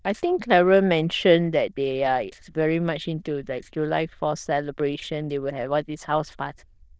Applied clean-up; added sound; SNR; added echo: neural diffusion model UNIVERSE++.